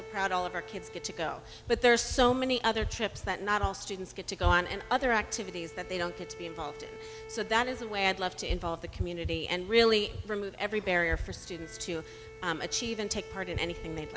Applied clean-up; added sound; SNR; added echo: none; Bowed string instrument; 18 dB; none.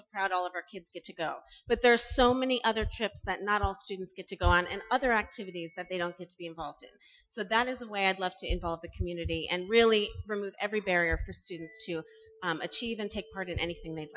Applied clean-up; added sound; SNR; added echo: classical method Wiener filter.